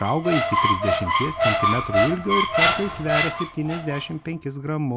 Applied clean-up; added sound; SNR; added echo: none; Squeak; -3 dB; none.